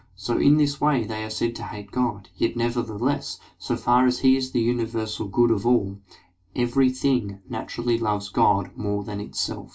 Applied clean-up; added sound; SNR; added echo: none; none; none; reverberation time 0.2 s.